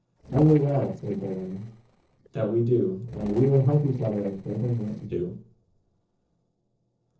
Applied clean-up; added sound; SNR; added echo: neural separator model SepFormer DNS4.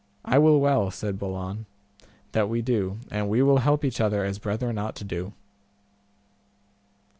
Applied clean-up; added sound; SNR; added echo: none; none; none; none.